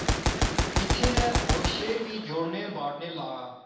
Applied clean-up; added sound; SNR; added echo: none; Gunshot, gunfire; -4 dB; reverberation time 0.9 s.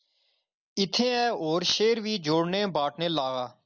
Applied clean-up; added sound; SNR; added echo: none; none; none; none.